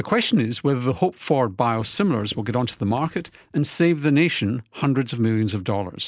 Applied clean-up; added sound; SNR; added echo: neural separator model SepFormer DNS4.